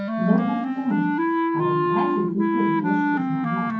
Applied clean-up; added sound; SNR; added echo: none; Wind instrument, woodwind instrument; -3 dB; reverberation time 0.9 s.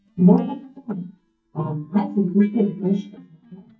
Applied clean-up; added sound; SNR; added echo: neural mask model DeepFilterNet 3.